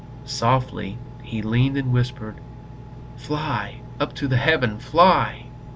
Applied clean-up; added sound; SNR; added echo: none; Engine; 14 dB; none.